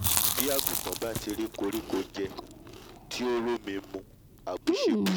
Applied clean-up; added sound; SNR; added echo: none; Chewing, mastication; -2 dB; none.